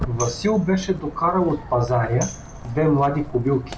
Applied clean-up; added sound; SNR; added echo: none; Walk, footsteps + Tambourine; 13 dB; none.